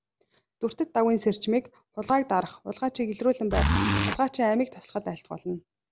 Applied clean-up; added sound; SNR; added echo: none; Zipper (clothing); -4 dB; none.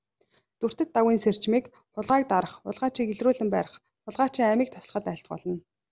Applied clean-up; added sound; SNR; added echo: none; none; none; none.